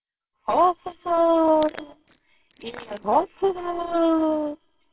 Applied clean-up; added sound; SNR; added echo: neural separator model SepFormer WHAMR!.